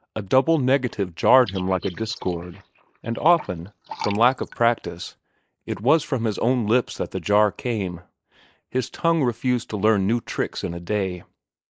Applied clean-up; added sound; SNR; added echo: neural mask model Resemble Enhance denoiser.